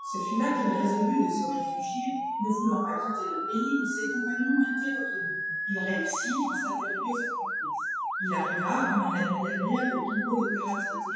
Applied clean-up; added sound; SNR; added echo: classical method WPE with log-MMSE.